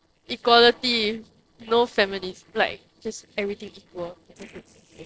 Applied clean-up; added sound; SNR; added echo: neural separator model SepFormer DNS4.